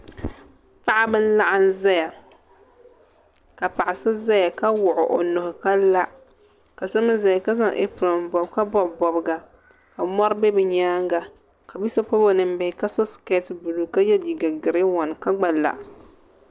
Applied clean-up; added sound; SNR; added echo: none; none; none; none.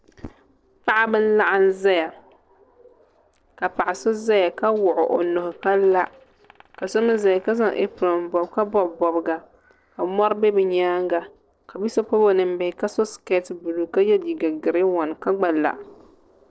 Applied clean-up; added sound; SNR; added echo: neural separator model SepFormer DNS4.